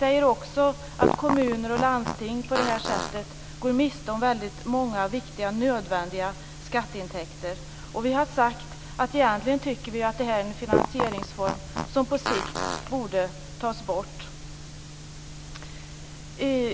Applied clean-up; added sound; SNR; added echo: none; Fart; 2 dB; none.